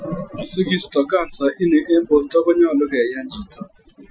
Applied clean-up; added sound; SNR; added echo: classical method Wiener filter.